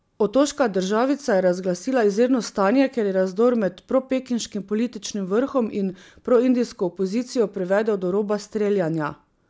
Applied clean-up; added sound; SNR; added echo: none; none; none; none.